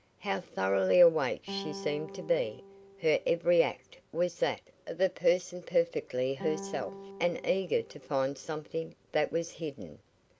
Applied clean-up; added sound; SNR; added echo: none; Guitar; 16 dB; none.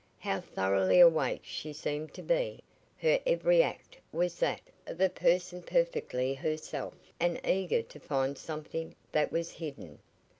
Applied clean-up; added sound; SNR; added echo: none; none; none; none.